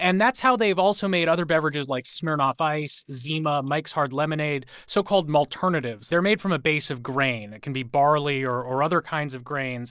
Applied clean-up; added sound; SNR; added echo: neural mask model Resemble Enhance denoiser.